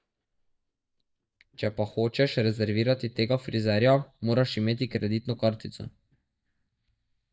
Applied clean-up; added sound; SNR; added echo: neural mask model DeepFilterNet 3.